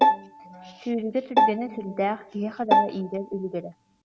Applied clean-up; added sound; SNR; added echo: none; Bowed string instrument; -4 dB; none.